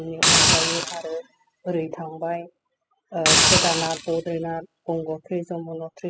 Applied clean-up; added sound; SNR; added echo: classical method spectral subtraction.